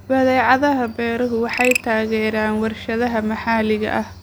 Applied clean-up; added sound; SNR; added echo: none; Frog; 11 dB; none.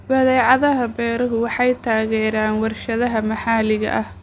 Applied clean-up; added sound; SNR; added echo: none; none; none; none.